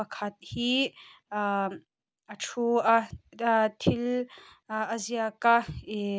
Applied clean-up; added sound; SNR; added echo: none; none; none; none.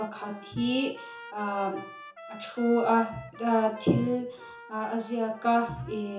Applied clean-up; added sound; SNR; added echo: none; Trumpet; 17 dB; reverberation time 0.7 s.